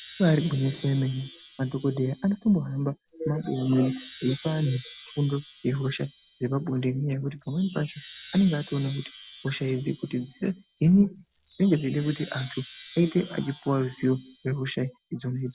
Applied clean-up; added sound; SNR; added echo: none; Wind chime; 6 dB; none.